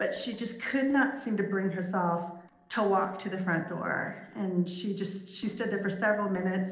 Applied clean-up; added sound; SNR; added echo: neural separator model SepFormer DNS4.